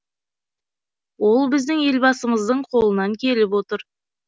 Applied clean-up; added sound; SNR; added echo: none; none; none; none.